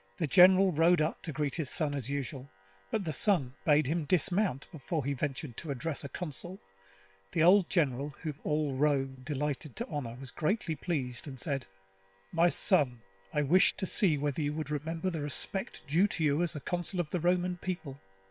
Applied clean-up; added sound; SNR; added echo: neural separator model SepFormer WHAM!.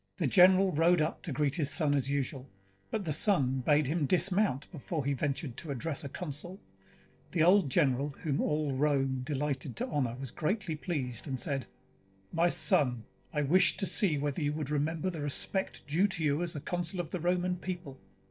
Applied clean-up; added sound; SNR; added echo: neural separator model SepFormer DNS4.